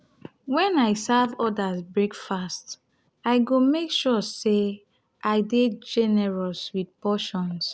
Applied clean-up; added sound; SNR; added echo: none; none; none; none.